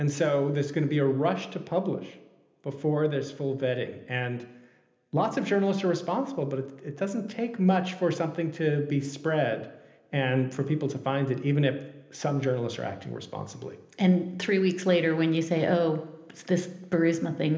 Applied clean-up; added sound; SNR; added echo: none; none; none; reverberation time 0.8 s.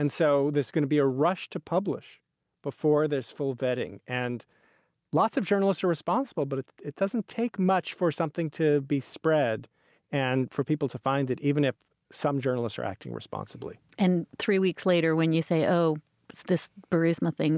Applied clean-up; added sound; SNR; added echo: none; none; none; none.